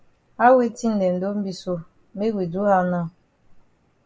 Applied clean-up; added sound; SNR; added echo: none; none; none; none.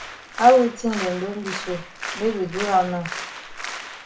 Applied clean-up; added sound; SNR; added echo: none; Applause; 11 dB; reverberation time 0.3 s.